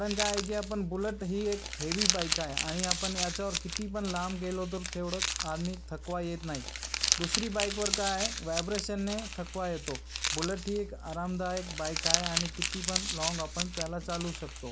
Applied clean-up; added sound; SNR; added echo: none; Crumpling, crinkling; 0 dB; none.